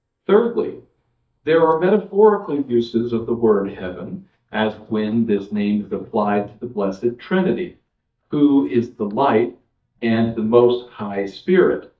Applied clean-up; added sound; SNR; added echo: neural mask model DeepFilterNet 3.